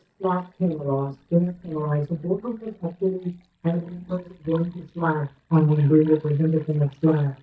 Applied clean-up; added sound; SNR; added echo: neural mask model DeepFilterNet 3.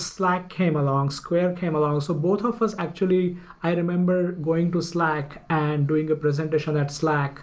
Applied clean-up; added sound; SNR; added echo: none; none; none; none.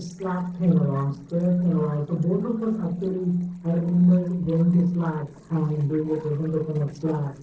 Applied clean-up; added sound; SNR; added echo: neural separator model SepFormer DNS4.